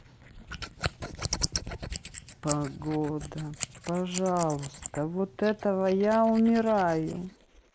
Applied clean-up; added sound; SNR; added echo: neural mask model Resemble Enhance denoiser.